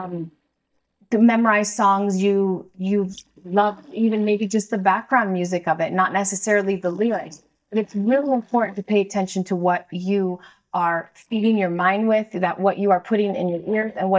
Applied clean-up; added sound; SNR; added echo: neural mask model DeepFilterNet 3.